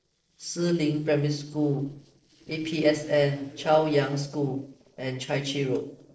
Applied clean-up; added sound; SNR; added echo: neural separator model SepFormer DNS4.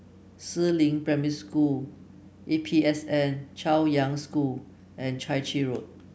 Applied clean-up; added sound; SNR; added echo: none; none; none; none.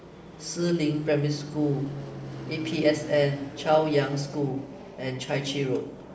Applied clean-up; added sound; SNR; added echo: none; Fixed-wing aircraft, airplane; 13 dB; reverberation time 0.9 s.